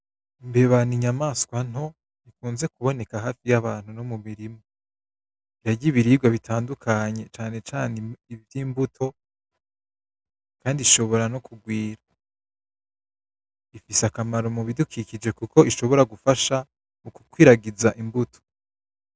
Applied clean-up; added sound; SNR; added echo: none; none; none; none.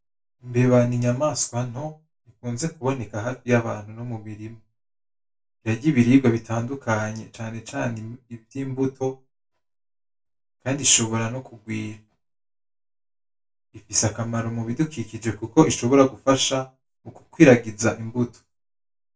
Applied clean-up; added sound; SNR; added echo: none; none; none; reverberation time 0.2 s.